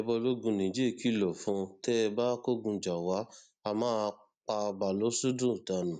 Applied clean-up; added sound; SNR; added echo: none; none; none; none.